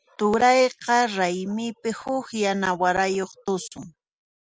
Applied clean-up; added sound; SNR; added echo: none; none; none; none.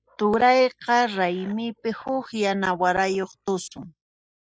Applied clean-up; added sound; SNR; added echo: neural mask model Resemble Enhance denoiser.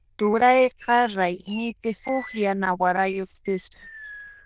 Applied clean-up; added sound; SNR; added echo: neural diffusion model UNIVERSE++.